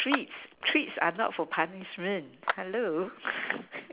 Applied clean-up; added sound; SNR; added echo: none; Clapping; 8 dB; none.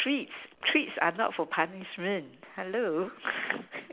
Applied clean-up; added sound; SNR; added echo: none; none; none; none.